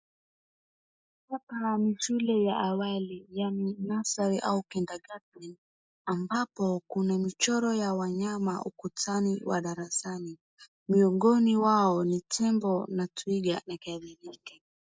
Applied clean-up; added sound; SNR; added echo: neural mask model Resemble Enhance denoiser.